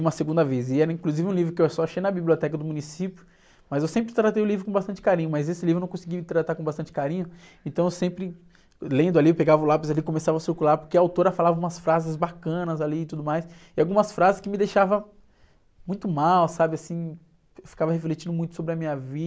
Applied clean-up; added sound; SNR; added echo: none; none; none; none.